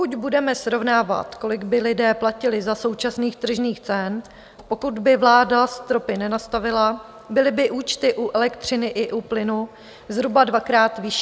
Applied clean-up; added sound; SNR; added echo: none; none; none; none.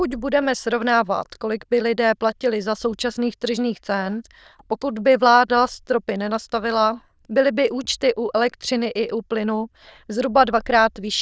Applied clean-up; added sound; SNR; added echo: neural diffusion model UNIVERSE++.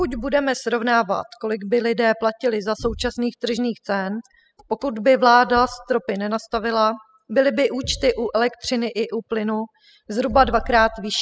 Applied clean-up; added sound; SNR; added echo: classical method spectral subtraction.